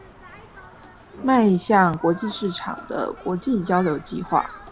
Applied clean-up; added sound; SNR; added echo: none; Human group actions; 18 dB; none.